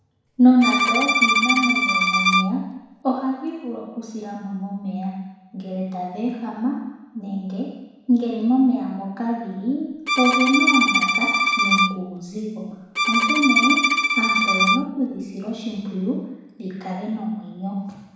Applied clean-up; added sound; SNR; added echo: none; Bowed string instrument; -3 dB; reverberation time 1.1 s.